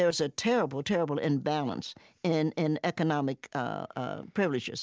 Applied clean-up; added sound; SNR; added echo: none; none; none; none.